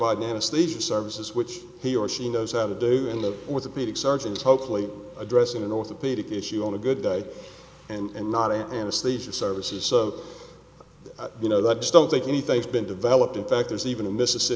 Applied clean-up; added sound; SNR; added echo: none; none; none; none.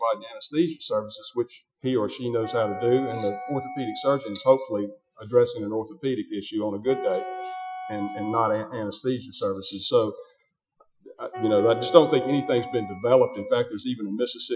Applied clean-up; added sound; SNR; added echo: classical method Wiener filter.